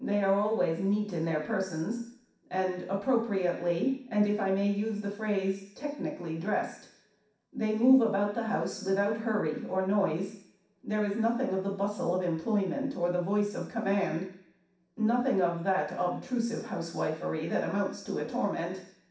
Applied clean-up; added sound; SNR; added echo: none; none; none; reverberation time 0.6 s.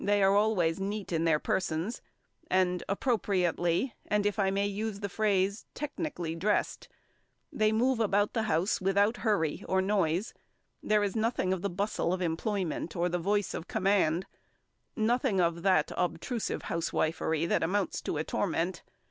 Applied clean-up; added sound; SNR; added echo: none; none; none; none.